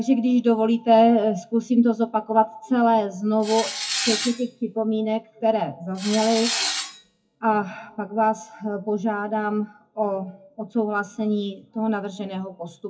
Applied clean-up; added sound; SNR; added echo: classical method WPE with log-MMSE.